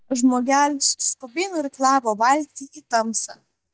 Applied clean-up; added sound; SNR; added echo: neural mask model DeepFilterNet 3.